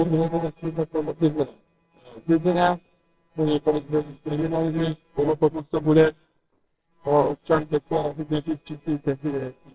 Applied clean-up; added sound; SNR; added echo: neural separator model SepFormer WHAMR!.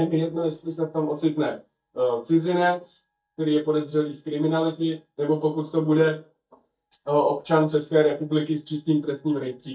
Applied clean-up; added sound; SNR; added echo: neural mask model DeepFilterNet 3.